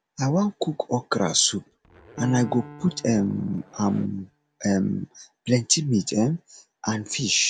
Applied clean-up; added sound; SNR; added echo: none; Piano + Zipper (clothing); 18 dB; none.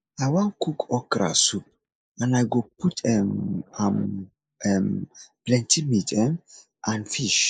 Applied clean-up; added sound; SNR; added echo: neural mask model Resemble Enhance denoiser.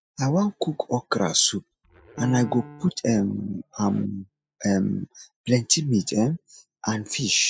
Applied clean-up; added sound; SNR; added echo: classical method spectral subtraction.